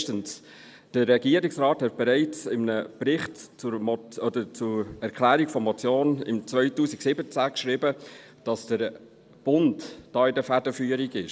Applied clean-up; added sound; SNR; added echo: none; none; none; none.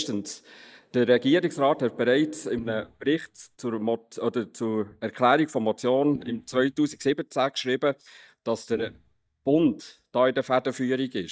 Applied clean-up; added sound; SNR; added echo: neural mask model DeepFilterNet 3.